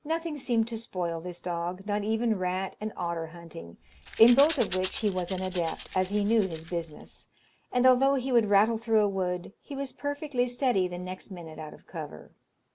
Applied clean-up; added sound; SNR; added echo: none; Rattle / Rattle (instrument); -1 dB; none.